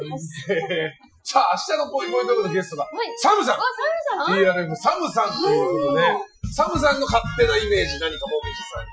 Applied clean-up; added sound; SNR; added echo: classical method Wiener filter.